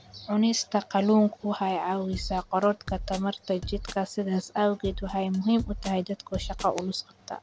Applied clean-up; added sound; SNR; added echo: none; Drum kit; 11 dB; none.